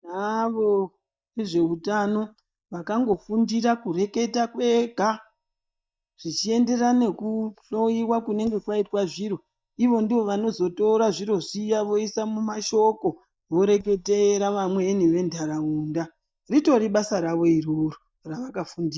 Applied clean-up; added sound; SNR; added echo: neural mask model DeepFilterNet 3.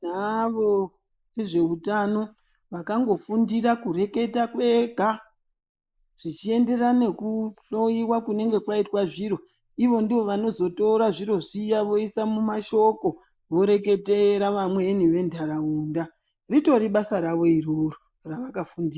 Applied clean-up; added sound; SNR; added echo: neural mask model Resemble Enhance denoiser.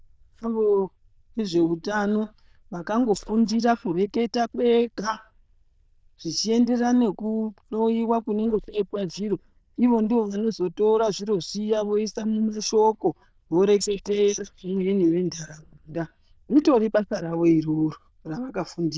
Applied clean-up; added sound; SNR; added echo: neural diffusion model UNIVERSE++.